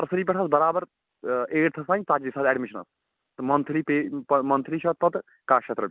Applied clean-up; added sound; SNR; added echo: none; none; none; none.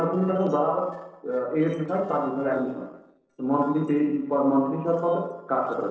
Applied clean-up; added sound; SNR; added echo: neural separator model SepFormer DNS4.